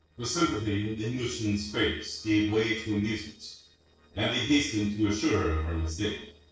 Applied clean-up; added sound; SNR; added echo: neural separator model SepFormer DNS4.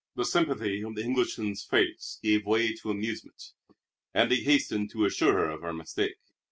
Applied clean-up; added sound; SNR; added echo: none; none; none; none.